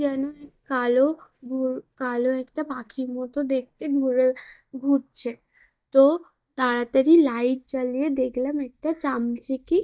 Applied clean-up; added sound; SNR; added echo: neural mask model DeepFilterNet 3.